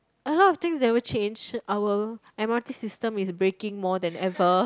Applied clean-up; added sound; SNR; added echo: none; none; none; none.